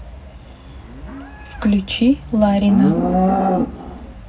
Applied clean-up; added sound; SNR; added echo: none; Livestock, farm animals, working animals; 2 dB; reverberation time 0.3 s.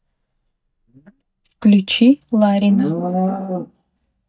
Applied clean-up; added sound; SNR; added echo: neural mask model DeepFilterNet 3.